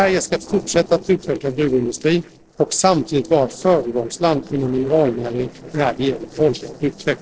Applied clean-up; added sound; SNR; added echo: neural separator model SepFormer DNS4.